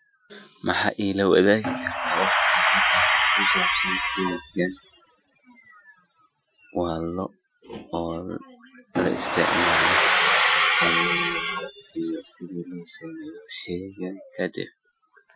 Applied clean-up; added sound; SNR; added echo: classical method Wiener filter.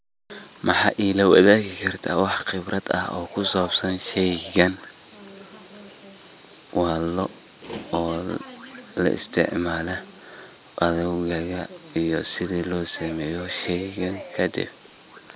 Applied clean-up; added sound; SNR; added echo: none; none; none; none.